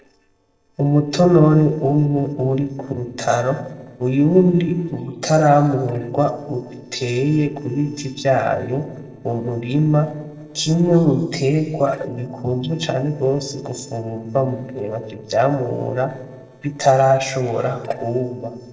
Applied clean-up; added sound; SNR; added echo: neural separator model SepFormer DNS4.